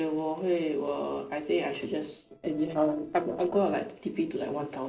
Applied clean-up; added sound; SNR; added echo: neural separator model SepFormer DNS4.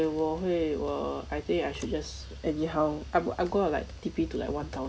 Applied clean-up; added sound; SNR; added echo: none; none; none; none.